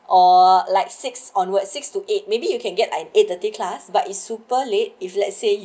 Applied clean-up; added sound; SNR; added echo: none; none; none; none.